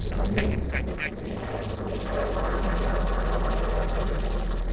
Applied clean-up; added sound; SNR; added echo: neural separator model SepFormer DNS4.